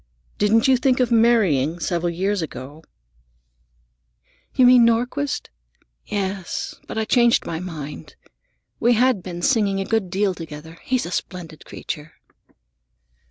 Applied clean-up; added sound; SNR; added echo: none; none; none; none.